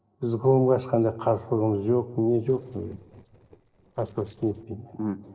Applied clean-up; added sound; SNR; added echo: neural separator model SepFormer DNS4.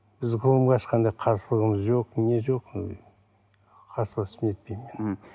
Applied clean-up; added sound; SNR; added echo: none; none; none; none.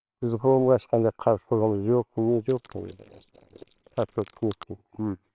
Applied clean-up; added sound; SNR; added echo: neural separator model SepFormer WHAMR!.